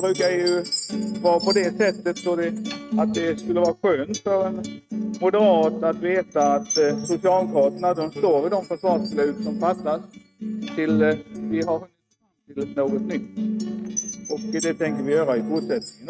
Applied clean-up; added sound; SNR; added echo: neural mask model RNNoise.